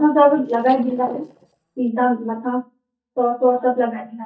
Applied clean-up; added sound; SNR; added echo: neural mask model DeepFilterNet 3.